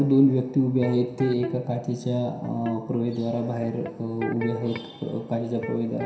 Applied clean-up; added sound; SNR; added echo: none; Electric guitar; 13 dB; reverberation time 0.7 s.